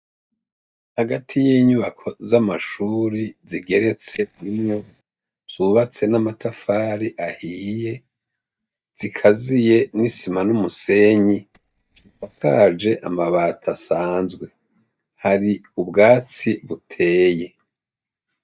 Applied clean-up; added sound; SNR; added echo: neural mask model DeepFilterNet 3.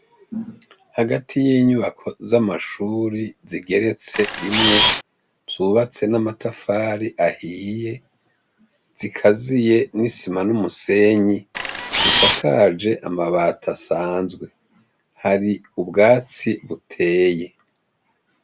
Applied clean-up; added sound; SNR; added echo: none; Camera; -2 dB; none.